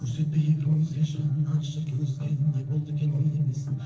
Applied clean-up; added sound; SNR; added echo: neural separator model SepFormer DNS4.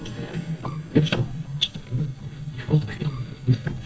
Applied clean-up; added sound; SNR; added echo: neural mask model DeepFilterNet 3.